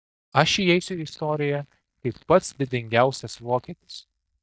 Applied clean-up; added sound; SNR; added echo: neural mask model DeepFilterNet 3.